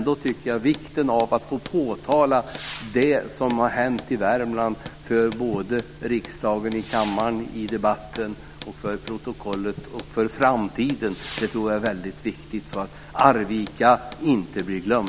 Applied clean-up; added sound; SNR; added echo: none; Hammer + Whoosh, swoosh, swish / Fireworks; 18 dB; none.